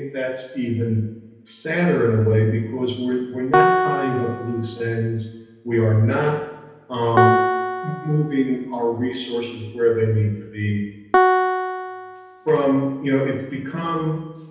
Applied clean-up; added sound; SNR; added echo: none; Piano; 1 dB; reverberation time 0.9 s.